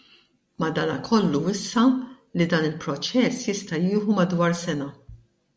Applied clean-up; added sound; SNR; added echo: none; none; none; none.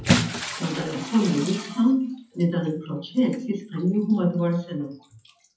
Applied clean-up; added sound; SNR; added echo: classical method WPE with log-MMSE.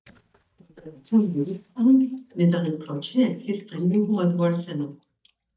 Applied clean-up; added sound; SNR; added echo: neural mask model DeepFilterNet 3.